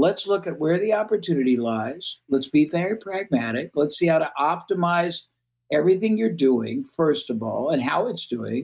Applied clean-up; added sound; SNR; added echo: none; none; none; none.